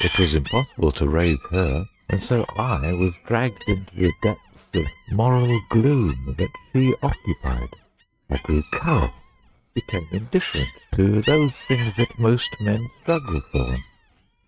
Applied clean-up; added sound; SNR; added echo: neural mask model RNNoise.